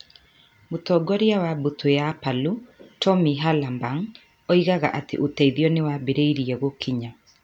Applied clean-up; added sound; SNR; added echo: none; none; none; none.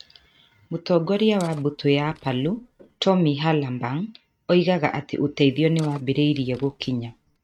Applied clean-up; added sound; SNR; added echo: neural mask model RNNoise.